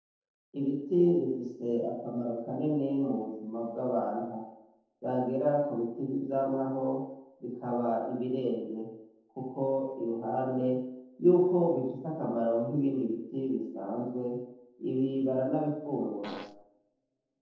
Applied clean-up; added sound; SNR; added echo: neural separator model SepFormer DNS4.